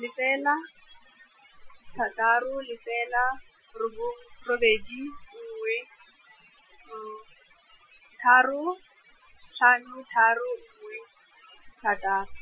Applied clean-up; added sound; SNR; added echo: classical method Wiener filter.